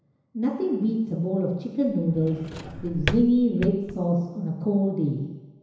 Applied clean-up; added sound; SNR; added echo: none; Drawer open or close; 10 dB; reverberation time 1.0 s.